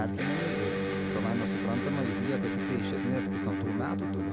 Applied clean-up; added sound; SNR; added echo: none; Electric guitar; -4 dB; none.